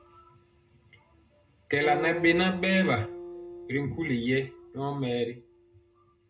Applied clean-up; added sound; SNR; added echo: none; Acoustic guitar; 11 dB; reverberation time 0.2 s.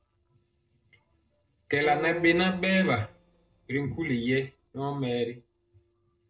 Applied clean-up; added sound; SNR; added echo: neural separator model SepFormer DNS4.